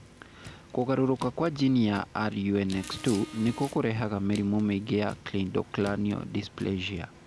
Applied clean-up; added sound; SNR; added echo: none; Car; 17 dB; none.